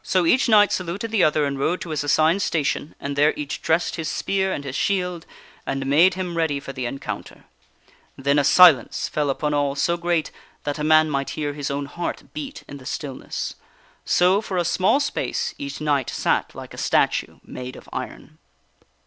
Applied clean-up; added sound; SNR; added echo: none; none; none; none.